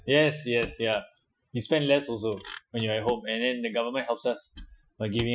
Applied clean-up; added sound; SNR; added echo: classical method Wiener filter.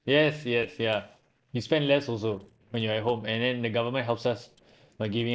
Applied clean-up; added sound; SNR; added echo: neural separator model SepFormer DNS4.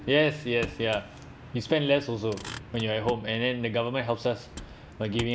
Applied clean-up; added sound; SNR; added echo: none; Motor vehicle (road); 16 dB; none.